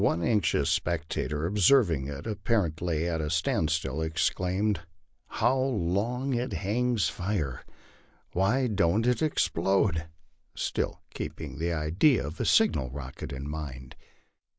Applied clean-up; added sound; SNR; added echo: none; none; none; none.